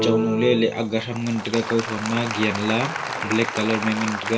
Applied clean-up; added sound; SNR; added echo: none; Applause; 5 dB; reverberation time 0.2 s.